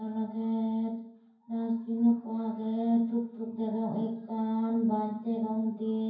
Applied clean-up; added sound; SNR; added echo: none; none; none; reverberation time 0.9 s.